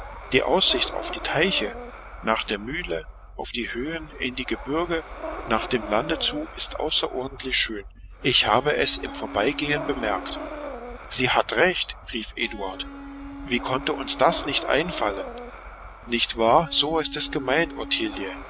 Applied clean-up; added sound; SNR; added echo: none; Breathing + Electric guitar; 12 dB; none.